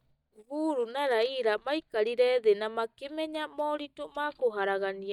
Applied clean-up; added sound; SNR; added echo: neural mask model DeepFilterNet 3.